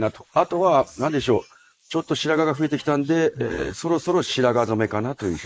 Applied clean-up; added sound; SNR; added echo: neural mask model Resemble Enhance denoiser.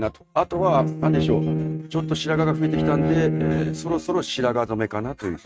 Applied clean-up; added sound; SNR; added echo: neural mask model RNNoise.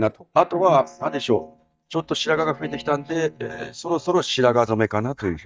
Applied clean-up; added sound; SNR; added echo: neural mask model DeepFilterNet 3.